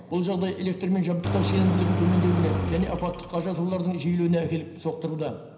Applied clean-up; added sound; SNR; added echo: none; Engine; 2 dB; reverberation time 0.9 s.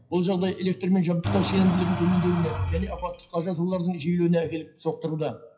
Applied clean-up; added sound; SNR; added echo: classical method WPE with log-MMSE.